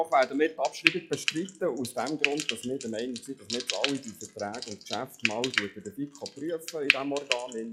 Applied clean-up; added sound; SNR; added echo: classical method log-MMSE.